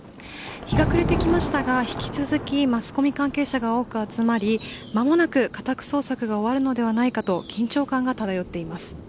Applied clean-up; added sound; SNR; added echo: none; Thunder; 8 dB; none.